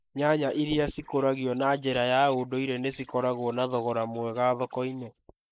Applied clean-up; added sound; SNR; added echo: neural mask model Resemble Enhance denoiser.